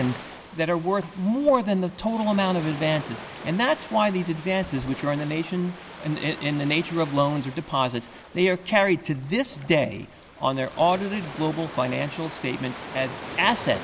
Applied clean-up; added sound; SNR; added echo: none; Ocean; 14 dB; none.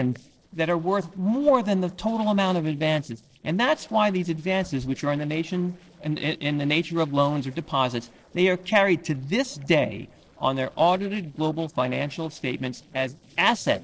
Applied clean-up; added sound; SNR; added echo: neural separator model SepFormer DNS4.